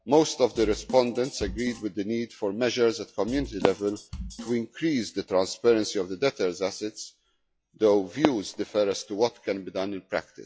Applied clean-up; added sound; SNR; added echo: classical method log-MMSE.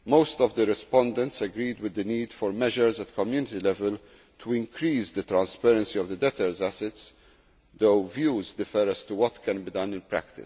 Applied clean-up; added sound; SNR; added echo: none; none; none; none.